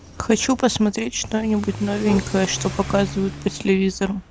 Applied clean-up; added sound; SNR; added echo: none; Accelerating, revving, vroom / Car; 14 dB; none.